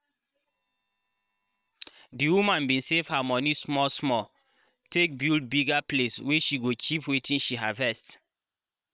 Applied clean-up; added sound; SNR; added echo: neural separator model SepFormer WHAM!.